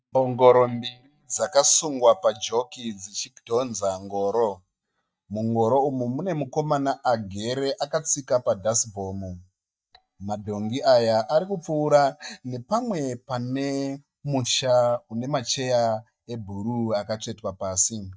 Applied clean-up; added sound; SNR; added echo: neural mask model DeepFilterNet 3.